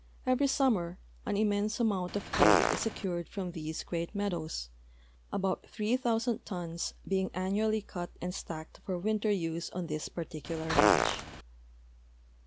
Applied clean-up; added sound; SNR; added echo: none; Fart; -4 dB; none.